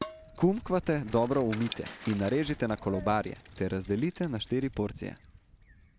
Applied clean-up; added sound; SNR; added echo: none; Bicycle + Dishes, pots, and pans; 15 dB; none.